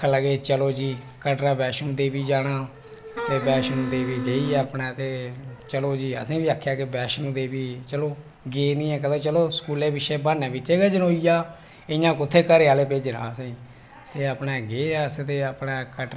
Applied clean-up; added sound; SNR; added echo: none; Wind instrument, woodwind instrument; 5 dB; none.